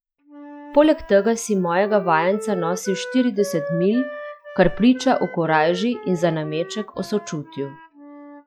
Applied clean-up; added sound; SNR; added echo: classical method log-MMSE.